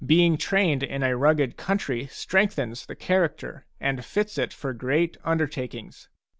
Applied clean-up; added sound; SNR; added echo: none; none; none; none.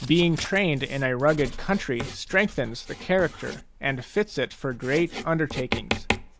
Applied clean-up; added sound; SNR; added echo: none; Writing; 10 dB; none.